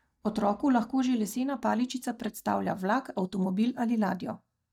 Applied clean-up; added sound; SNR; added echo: neural mask model DeepFilterNet 3.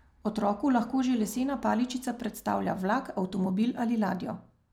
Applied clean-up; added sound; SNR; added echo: none; none; none; none.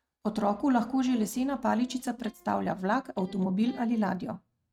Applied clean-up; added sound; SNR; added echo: neural mask model RNNoise.